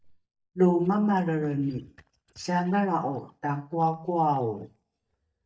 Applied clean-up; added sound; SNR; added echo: neural mask model DeepFilterNet 3.